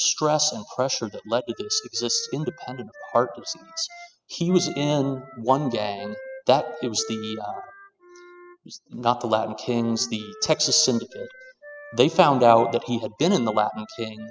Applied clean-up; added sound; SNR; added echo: classical method spectral subtraction.